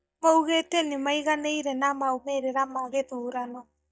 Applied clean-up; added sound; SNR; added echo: neural mask model DeepFilterNet 3.